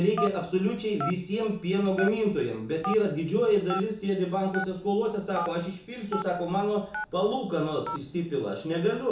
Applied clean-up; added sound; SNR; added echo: none; Telephone; 11 dB; reverberation time 0.7 s.